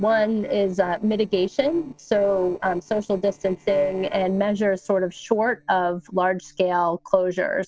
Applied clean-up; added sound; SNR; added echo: neural separator model SepFormer DNS4.